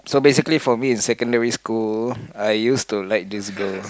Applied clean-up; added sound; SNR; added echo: none; none; none; none.